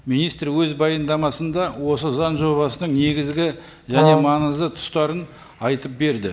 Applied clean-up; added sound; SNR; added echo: none; Brass instrument; -3 dB; none.